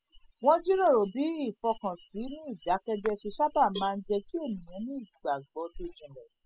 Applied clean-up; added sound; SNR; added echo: classical method spectral subtraction.